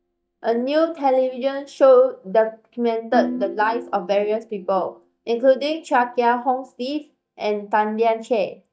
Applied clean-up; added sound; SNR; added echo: neural mask model DeepFilterNet 3.